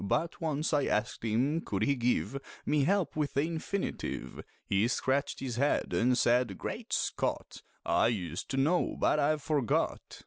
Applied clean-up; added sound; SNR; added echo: none; none; none; none.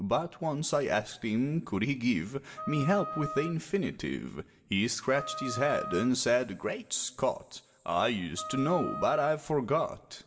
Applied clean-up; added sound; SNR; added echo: none; Wind instrument, woodwind instrument; 10 dB; reverberation time 0.7 s.